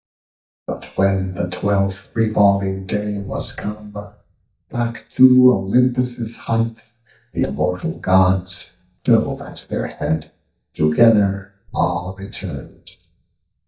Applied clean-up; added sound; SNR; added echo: neural mask model DeepFilterNet 3.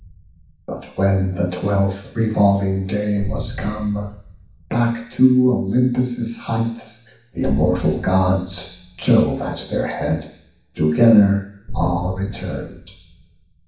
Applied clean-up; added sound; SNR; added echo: none; Boom; 13 dB; reverberation time 0.6 s.